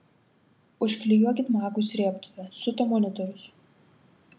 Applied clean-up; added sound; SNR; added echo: none; none; none; none.